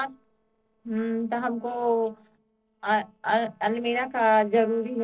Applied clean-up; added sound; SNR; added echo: neural separator model SepFormer DNS4.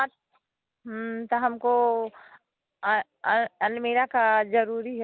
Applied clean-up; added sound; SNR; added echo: none; none; none; none.